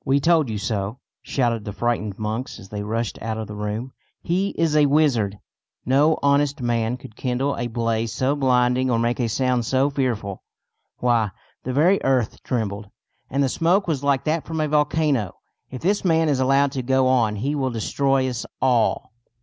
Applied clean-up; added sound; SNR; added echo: none; none; none; none.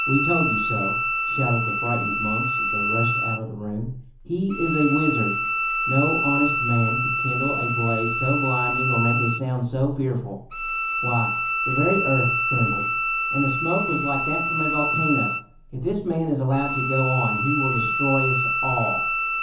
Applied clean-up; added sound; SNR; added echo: none; Bowed string instrument; 0 dB; reverberation time 0.7 s.